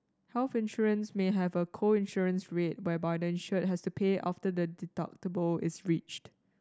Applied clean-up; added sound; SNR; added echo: none; none; none; none.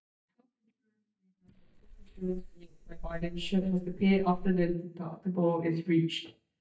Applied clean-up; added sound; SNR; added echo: neural mask model DeepFilterNet 3.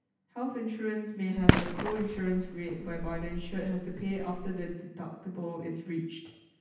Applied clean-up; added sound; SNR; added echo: none; Fireworks; -3 dB; reverberation time 0.9 s.